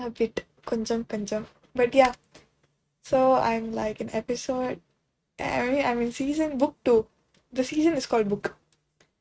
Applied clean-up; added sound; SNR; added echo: neural mask model RNNoise.